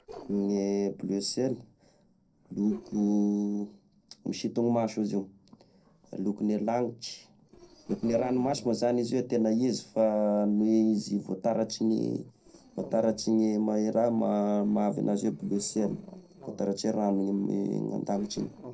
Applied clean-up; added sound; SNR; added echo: neural separator model SepFormer DNS4.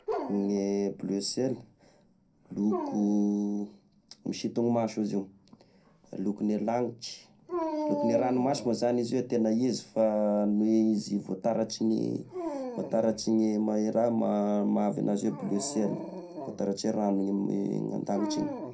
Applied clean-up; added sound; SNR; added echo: none; Dog; 11 dB; reverberation time 0.2 s.